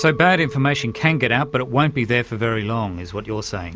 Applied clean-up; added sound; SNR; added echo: none; Chink, clink; 18 dB; none.